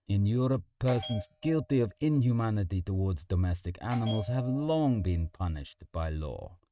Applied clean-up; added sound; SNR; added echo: neural mask model RNNoise.